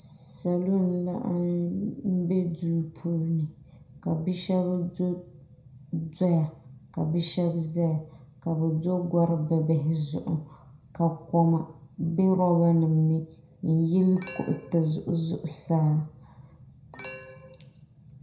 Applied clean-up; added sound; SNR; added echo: none; none; none; reverberation time 0.5 s.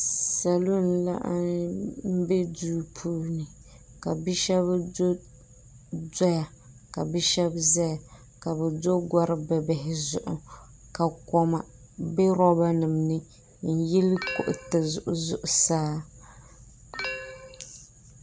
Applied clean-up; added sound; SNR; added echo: none; none; none; none.